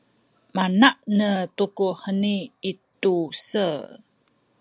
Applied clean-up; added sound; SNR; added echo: none; none; none; none.